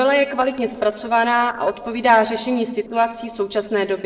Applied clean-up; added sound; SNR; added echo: neural separator model SepFormer DNS4.